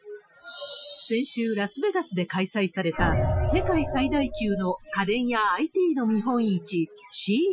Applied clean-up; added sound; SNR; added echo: classical method Wiener filter.